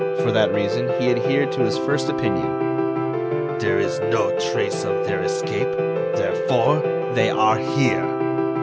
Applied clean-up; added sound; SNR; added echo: none; Piano; -3 dB; none.